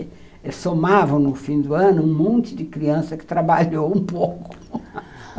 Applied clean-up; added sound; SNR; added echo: none; none; none; none.